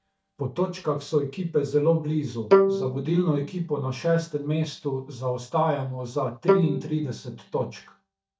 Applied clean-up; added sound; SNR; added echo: neural mask model DeepFilterNet 3.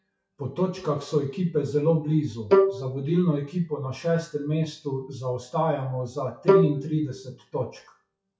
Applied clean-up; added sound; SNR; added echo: classical method WPE with log-MMSE.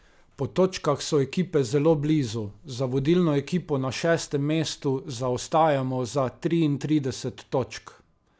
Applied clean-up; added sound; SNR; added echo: none; none; none; none.